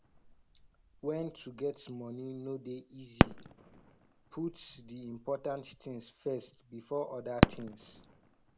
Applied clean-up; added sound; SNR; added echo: none; Fireworks; -5 dB; none.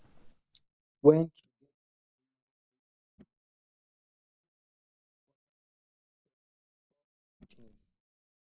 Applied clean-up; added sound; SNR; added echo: neural mask model DeepFilterNet 3.